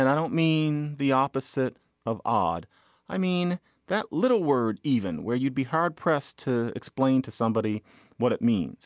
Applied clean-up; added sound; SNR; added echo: none; none; none; none.